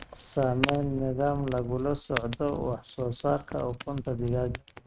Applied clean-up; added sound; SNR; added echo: neural mask model RNNoise.